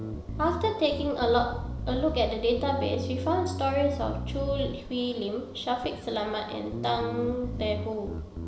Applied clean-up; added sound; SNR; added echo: none; Bass guitar; 6 dB; none.